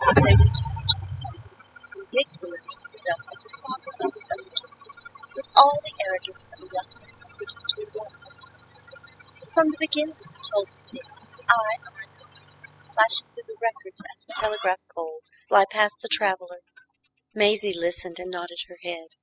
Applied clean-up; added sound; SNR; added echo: classical method spectral subtraction.